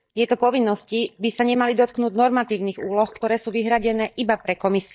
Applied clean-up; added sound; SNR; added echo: neural mask model DeepFilterNet 3.